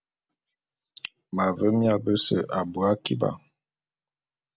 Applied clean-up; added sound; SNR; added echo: none; none; none; none.